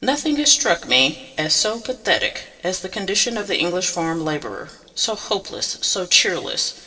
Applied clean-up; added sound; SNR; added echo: neural separator model SepFormer DNS4.